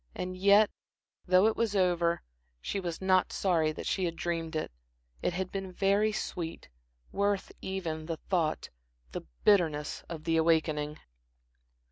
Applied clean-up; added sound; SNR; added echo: none; none; none; none.